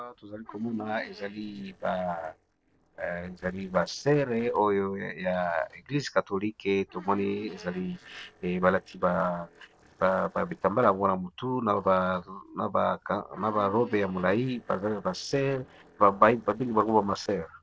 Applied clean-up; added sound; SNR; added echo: neural separator model SepFormer DNS4.